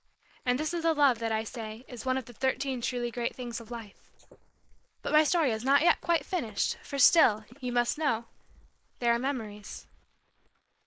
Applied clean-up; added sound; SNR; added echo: neural mask model Resemble Enhance denoiser.